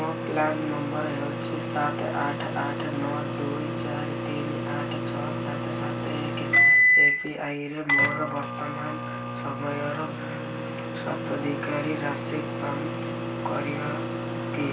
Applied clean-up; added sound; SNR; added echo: none; Microwave oven; -5 dB; reverberation time 0.3 s.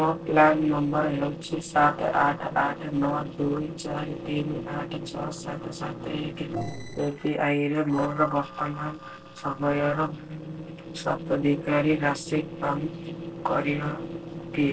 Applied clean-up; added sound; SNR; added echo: neural separator model SepFormer DNS4.